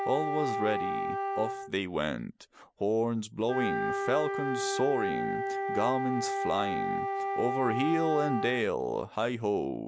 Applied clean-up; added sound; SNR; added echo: none; Wind instrument, woodwind instrument; 2 dB; none.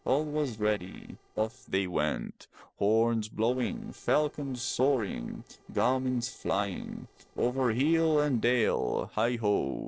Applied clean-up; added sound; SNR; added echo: neural separator model SepFormer DNS4.